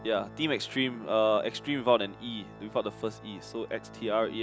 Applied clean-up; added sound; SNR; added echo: none; Organ; 17 dB; none.